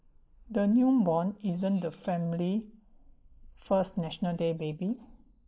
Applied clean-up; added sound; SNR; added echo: neural mask model Resemble Enhance denoiser.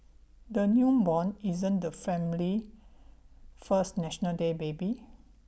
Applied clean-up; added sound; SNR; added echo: none; none; none; none.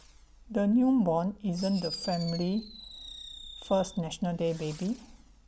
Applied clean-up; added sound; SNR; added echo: none; Fireworks; 16 dB; none.